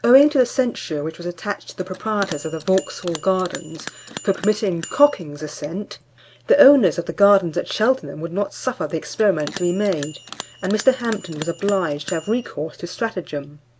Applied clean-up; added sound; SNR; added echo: none; Bell; 16 dB; none.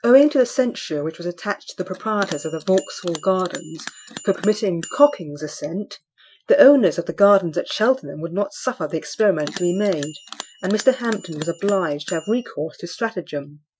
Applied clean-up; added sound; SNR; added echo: classical method Wiener filter.